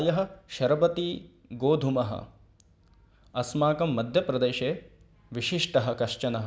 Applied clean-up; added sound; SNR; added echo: none; none; none; none.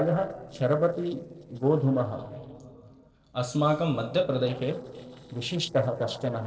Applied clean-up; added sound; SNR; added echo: neural separator model SepFormer DNS4.